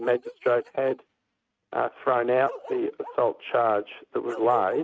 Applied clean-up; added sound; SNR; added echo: neural mask model RNNoise.